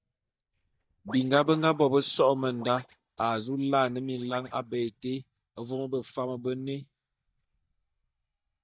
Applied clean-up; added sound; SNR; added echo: neural mask model DeepFilterNet 3.